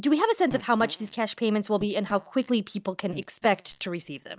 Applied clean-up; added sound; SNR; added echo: neural mask model DeepFilterNet 3.